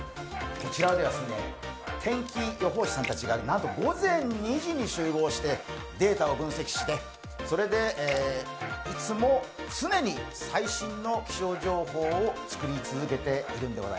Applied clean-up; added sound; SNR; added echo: none; Splash, splatter + Dog; 15 dB; none.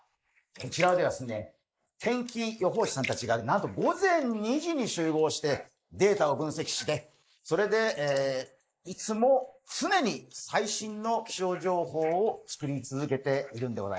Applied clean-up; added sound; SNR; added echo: neural mask model Resemble Enhance denoiser.